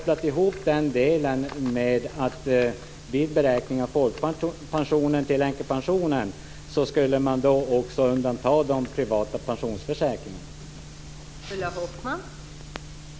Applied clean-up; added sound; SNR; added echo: none; none; none; none.